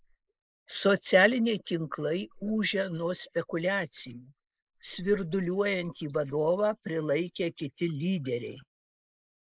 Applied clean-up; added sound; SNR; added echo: neural mask model Resemble Enhance denoiser.